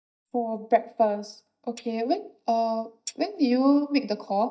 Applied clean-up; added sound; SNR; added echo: neural mask model DeepFilterNet 3.